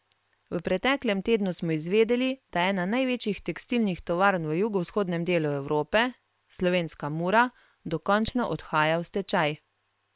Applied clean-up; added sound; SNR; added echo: neural separator model SepFormer WHAM!.